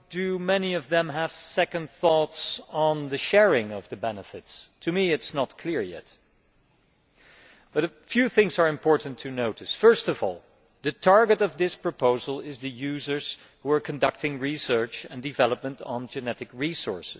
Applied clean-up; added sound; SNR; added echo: none; none; none; none.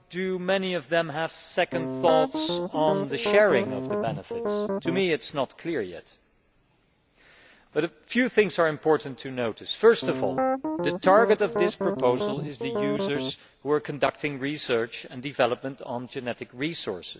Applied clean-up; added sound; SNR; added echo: none; Piano; 2 dB; none.